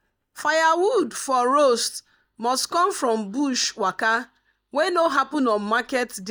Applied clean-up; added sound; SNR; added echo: neural mask model DeepFilterNet 3.